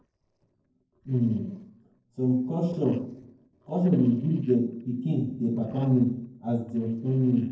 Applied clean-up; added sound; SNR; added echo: neural separator model SepFormer DNS4.